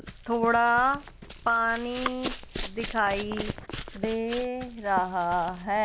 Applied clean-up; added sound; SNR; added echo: none; Run; 11 dB; none.